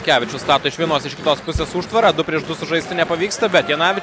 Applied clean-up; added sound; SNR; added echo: none; Bass drum; 17 dB; none.